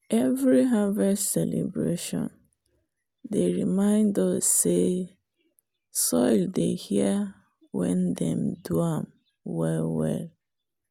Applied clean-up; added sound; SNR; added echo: none; none; none; none.